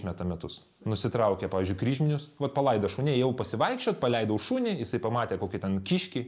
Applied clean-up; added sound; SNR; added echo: none; none; none; none.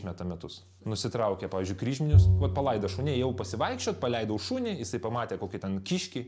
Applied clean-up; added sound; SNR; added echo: none; Bowed string instrument; 0 dB; none.